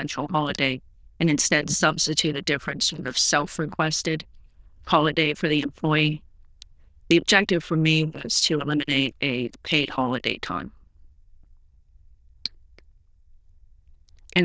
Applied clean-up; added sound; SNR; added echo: neural diffusion model UNIVERSE++.